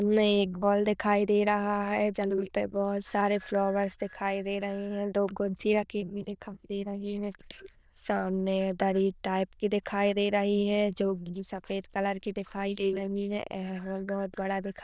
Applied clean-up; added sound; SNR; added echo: neural diffusion model UNIVERSE++.